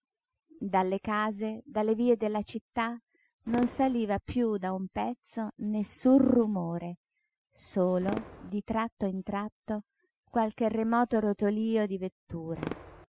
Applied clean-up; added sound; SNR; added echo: classical method Wiener filter.